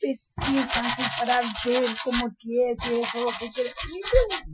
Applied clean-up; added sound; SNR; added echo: classical method Wiener filter.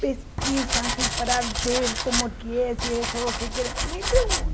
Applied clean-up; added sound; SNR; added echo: none; Domestic sounds, home sounds; -1 dB; none.